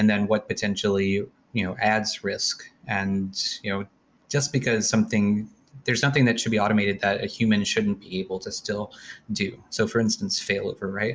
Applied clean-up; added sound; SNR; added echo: none; none; none; none.